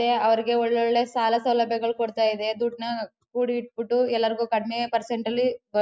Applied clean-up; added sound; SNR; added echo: none; none; none; none.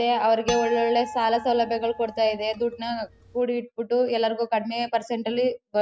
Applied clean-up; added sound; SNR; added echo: none; Harp; 12 dB; none.